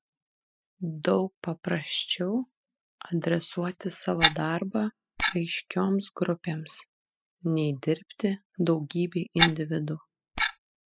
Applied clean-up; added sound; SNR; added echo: classical method spectral subtraction.